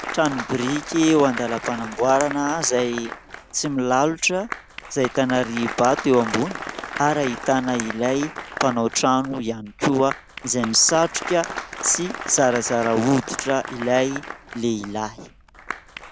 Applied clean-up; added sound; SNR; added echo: none; Applause; 11 dB; none.